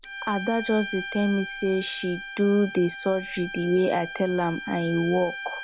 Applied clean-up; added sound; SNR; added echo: none; Bowed string instrument; 10 dB; none.